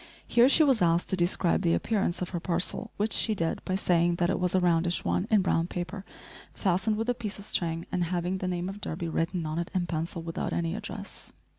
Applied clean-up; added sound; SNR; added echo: none; none; none; none.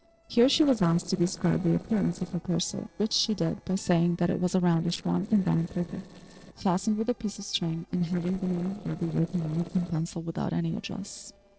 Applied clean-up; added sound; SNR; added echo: neural separator model SepFormer DNS4.